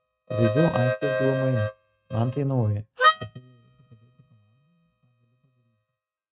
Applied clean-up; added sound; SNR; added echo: neural mask model RNNoise.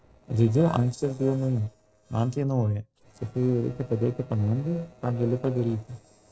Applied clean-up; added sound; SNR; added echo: neural separator model SepFormer DNS4.